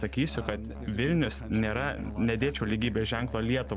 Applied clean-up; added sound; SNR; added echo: none; Musical instrument; 11 dB; none.